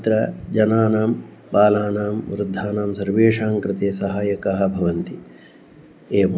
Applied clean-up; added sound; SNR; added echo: none; none; none; none.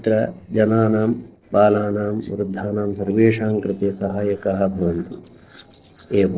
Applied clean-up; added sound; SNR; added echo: neural separator model SepFormer DNS4.